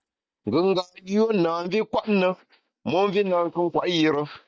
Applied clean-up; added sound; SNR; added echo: neural mask model DeepFilterNet 3.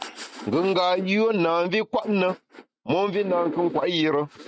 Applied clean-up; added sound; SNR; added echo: neural mask model RNNoise.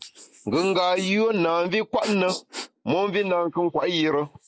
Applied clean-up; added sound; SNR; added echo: neural mask model Resemble Enhance denoiser.